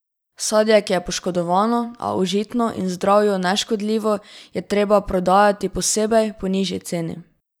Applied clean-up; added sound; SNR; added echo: none; none; none; none.